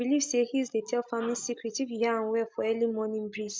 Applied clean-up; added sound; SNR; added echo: none; none; none; none.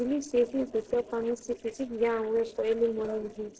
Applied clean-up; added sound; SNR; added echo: neural separator model SepFormer DNS4.